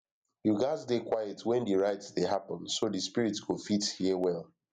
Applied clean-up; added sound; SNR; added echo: none; none; none; none.